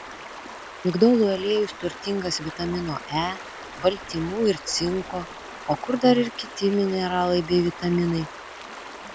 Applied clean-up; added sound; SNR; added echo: none; Stream; 14 dB; none.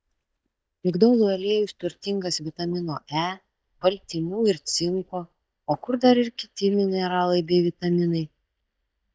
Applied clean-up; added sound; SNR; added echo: neural mask model DeepFilterNet 3.